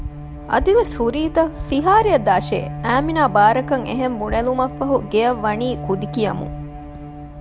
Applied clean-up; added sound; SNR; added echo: none; Bowed string instrument; 12 dB; none.